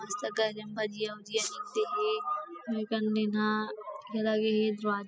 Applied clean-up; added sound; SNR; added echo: classical method spectral subtraction.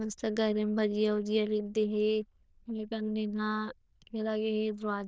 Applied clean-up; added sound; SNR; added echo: neural diffusion model UNIVERSE++.